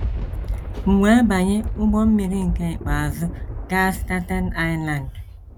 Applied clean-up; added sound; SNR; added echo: none; Thunder; 6 dB; none.